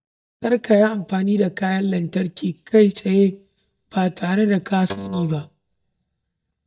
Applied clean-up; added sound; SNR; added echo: neural mask model DeepFilterNet 3.